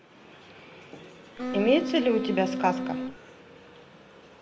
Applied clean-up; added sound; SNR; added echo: none; Wind instrument, woodwind instrument; 2 dB; none.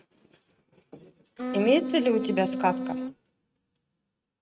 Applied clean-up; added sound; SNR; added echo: neural mask model RNNoise.